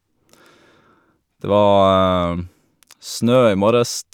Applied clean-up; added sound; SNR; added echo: none; none; none; none.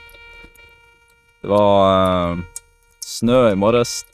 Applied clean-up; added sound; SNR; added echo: neural mask model RNNoise.